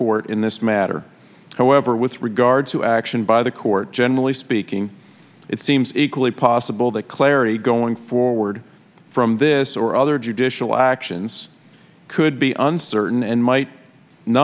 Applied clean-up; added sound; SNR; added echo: none; none; none; none.